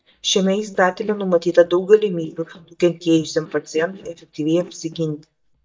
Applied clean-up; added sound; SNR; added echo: neural mask model DeepFilterNet 3.